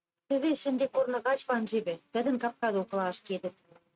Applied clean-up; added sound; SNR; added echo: neural mask model RNNoise.